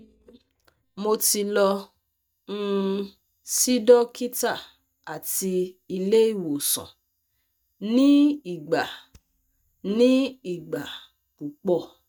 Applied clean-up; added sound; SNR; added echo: neural mask model DeepFilterNet 3.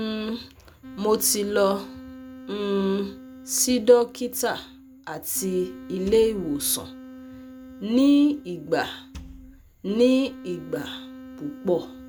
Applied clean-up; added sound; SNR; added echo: none; Wood + Wind instrument, woodwind instrument; 17 dB; none.